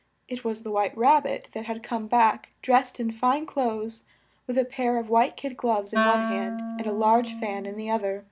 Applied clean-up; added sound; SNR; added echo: none; Wind instrument, woodwind instrument; 4 dB; none.